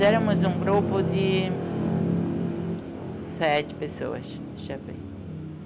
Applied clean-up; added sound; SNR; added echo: none; none; none; none.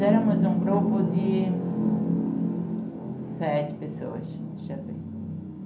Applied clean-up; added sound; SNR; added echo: none; none; none; reverberation time 0.6 s.